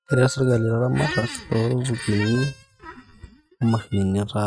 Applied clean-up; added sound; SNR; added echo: neural mask model RNNoise.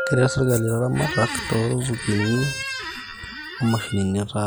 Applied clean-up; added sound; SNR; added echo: none; Bell + Squeak; 8 dB; none.